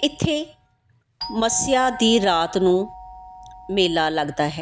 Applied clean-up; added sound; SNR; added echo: none; Doorbell; 16 dB; none.